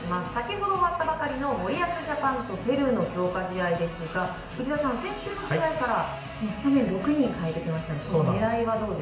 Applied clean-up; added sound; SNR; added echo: none; none; none; reverberation time 0.8 s.